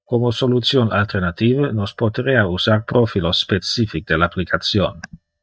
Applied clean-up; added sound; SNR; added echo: neural mask model DeepFilterNet 3.